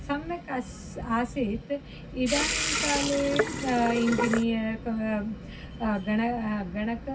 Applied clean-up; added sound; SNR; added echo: none; Sink (filling or washing) / Water tap, faucet; 0 dB; reverberation time 0.2 s.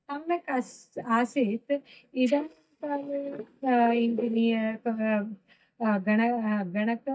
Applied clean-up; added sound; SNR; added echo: neural mask model DeepFilterNet 3.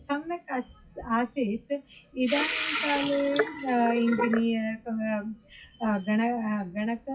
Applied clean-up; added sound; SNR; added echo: classical method WPE with log-MMSE.